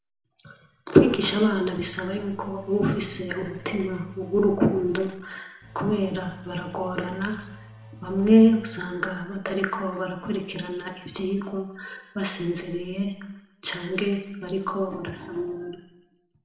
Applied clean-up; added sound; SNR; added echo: none; Engine / Domestic sounds, home sounds; 20 dB; reverberation time 0.9 s.